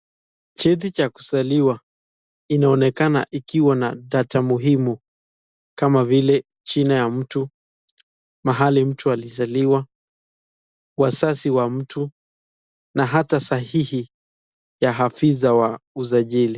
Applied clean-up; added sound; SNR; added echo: none; none; none; none.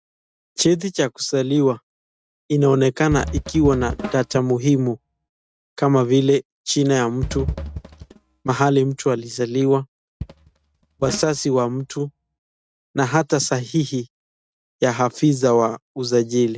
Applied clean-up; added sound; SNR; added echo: neural mask model RNNoise.